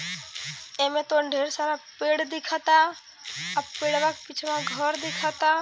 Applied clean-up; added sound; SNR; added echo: none; none; none; none.